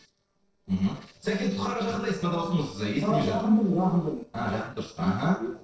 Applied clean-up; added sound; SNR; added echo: neural separator model SepFormer DNS4.